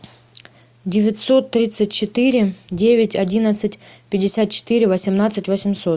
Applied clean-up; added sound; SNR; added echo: none; none; none; none.